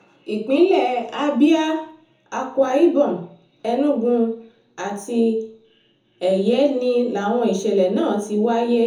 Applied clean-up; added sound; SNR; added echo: none; none; none; reverberation time 0.6 s.